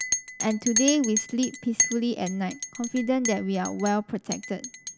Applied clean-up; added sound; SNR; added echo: none; Chink, clink; 4 dB; none.